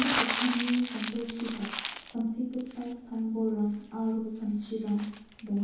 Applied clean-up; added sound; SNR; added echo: none; Crumpling, crinkling; 4 dB; reverberation time 2.2 s.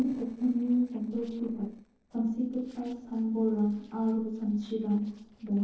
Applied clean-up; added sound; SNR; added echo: neural separator model SepFormer DNS4.